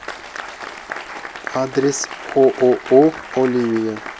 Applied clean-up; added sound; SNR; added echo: none; Applause; 13 dB; none.